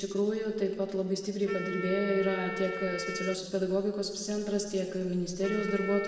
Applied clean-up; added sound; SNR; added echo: none; Wind instrument, woodwind instrument; 10 dB; reverberation time 1.5 s.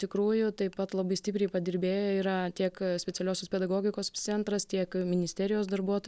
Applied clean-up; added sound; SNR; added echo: none; none; none; none.